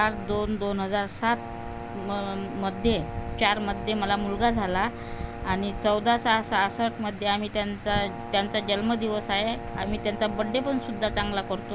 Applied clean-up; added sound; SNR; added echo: none; Brass instrument; 12 dB; none.